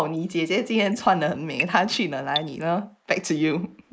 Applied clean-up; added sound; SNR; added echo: neural mask model Resemble Enhance denoiser.